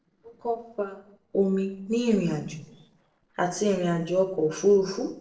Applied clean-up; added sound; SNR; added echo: neural separator model SepFormer DNS4.